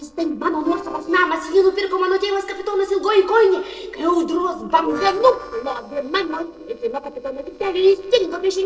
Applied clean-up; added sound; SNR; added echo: neural separator model SepFormer DNS4.